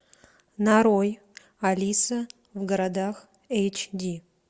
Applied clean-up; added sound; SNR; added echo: none; none; none; none.